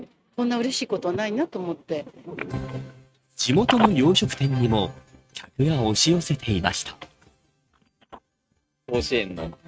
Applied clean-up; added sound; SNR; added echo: neural mask model RNNoise.